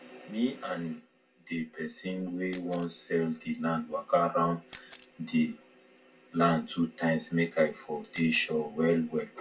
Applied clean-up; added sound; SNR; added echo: none; Camera; 18 dB; reverberation time 0.2 s.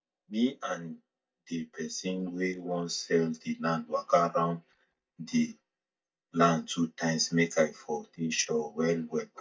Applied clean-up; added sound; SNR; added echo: neural mask model DeepFilterNet 3.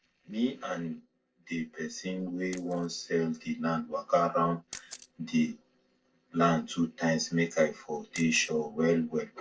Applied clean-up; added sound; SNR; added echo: neural separator model SepFormer DNS4.